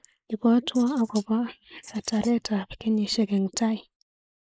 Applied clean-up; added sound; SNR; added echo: neural mask model Resemble Enhance denoiser.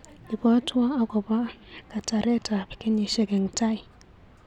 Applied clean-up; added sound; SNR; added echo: none; none; none; none.